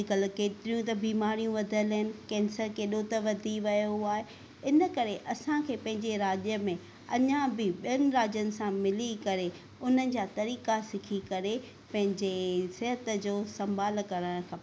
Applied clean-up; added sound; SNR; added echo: none; none; none; none.